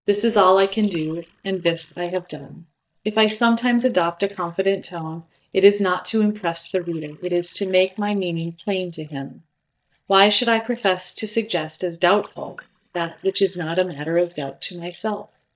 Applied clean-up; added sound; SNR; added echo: neural mask model DeepFilterNet 3.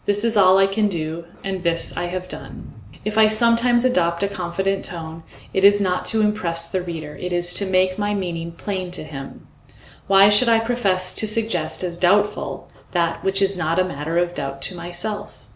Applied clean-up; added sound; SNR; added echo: none; none; none; none.